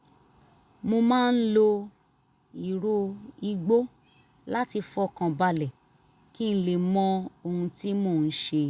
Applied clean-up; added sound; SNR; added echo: none; none; none; none.